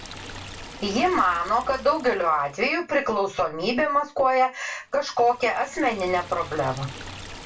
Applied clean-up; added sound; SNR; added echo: none; Liquid; 18 dB; reverberation time 0.2 s.